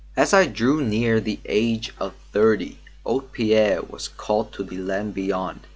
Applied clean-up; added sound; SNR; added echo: none; none; none; none.